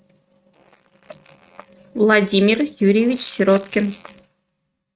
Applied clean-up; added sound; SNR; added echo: neural mask model RNNoise.